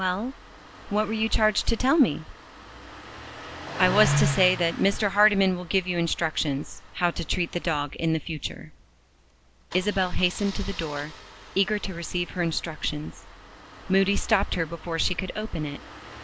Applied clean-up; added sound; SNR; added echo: none; Engine starting; 11 dB; none.